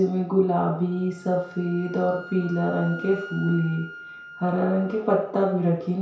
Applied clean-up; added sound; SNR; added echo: none; Wind instrument, woodwind instrument; 17 dB; reverberation time 0.6 s.